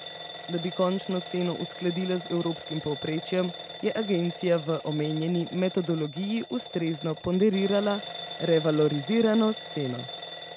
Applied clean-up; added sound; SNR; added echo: none; Alarm / Bell; 10 dB; none.